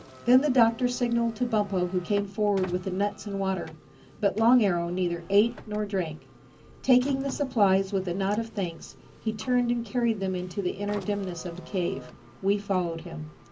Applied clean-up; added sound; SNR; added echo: none; Car; 20 dB; reverberation time 0.3 s.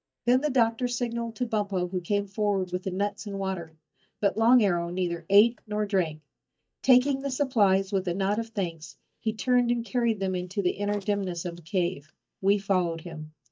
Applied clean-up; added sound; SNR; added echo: neural mask model DeepFilterNet 3.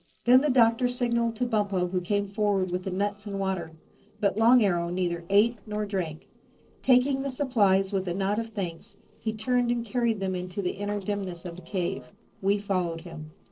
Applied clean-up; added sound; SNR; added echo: neural separator model SepFormer DNS4.